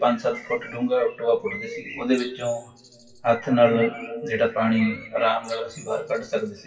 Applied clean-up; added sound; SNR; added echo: classical method WPE with log-MMSE.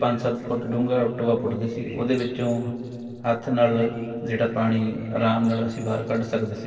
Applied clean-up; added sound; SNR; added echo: neural separator model SepFormer DNS4.